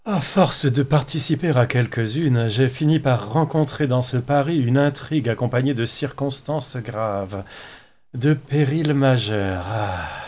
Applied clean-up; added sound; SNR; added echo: none; none; none; none.